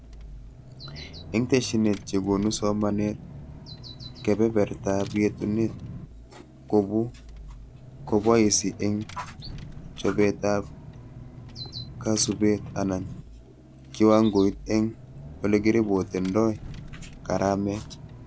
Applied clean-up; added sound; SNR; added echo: none; Engine / Car; 14 dB; none.